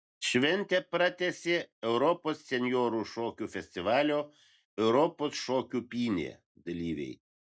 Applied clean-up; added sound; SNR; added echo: none; none; none; none.